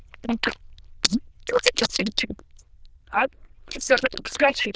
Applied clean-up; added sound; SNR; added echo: neural diffusion model UNIVERSE++.